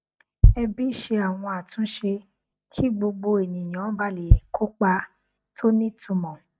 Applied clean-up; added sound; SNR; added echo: neural mask model RNNoise.